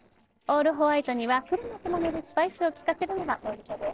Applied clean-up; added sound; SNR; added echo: neural separator model SepFormer DNS4.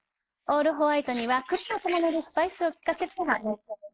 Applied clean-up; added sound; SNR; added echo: neural mask model Resemble Enhance denoiser.